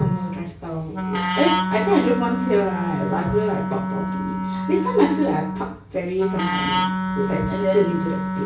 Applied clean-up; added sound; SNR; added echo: none; Wind instrument, woodwind instrument; 2 dB; reverberation time 0.3 s.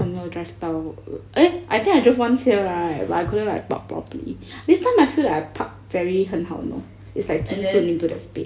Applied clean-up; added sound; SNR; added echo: none; none; none; none.